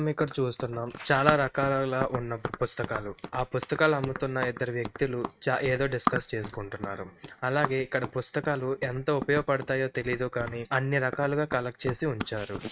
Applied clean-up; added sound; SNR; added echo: neural mask model RNNoise.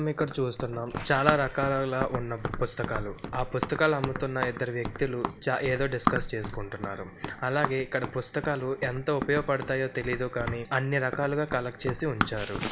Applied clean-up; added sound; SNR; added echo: none; Run; 6 dB; none.